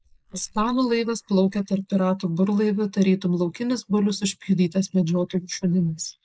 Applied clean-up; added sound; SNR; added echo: neural mask model Resemble Enhance denoiser.